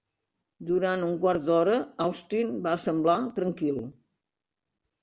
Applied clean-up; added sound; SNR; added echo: none; none; none; none.